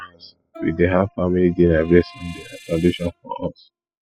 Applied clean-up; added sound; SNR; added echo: classical method spectral subtraction.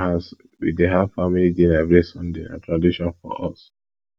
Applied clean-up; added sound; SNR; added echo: none; none; none; none.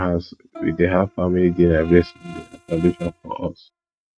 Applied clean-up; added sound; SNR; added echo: neural mask model RNNoise.